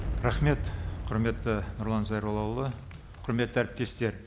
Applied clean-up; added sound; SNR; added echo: none; Boom; 6 dB; none.